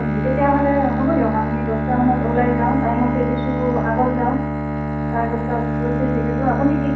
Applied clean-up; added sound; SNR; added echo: none; Bowed string instrument; 0 dB; reverberation time 0.7 s.